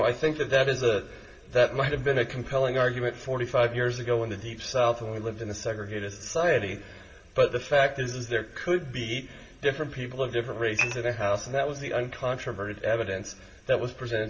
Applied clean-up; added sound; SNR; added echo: none; Dishes, pots, and pans / Glass; 2 dB; reverberation time 1.8 s.